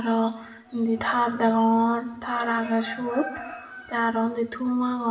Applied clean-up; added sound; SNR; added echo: none; none; none; reverberation time 0.8 s.